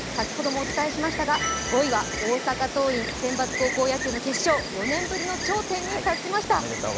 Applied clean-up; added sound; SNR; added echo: none; Insect; 5 dB; none.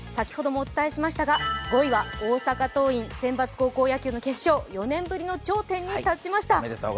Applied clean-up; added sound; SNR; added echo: none; none; none; none.